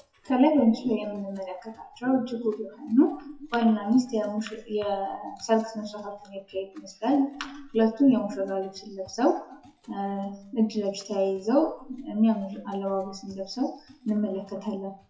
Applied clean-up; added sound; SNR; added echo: classical method WPE with log-MMSE.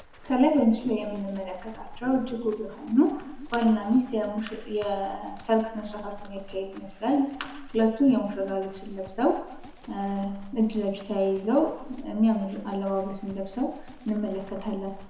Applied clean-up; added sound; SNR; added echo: none; Livestock, farm animals, working animals; 17 dB; reverberation time 0.9 s.